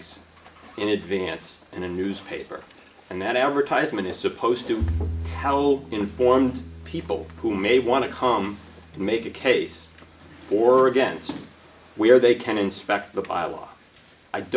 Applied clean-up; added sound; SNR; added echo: none; Bowed string instrument; 15 dB; none.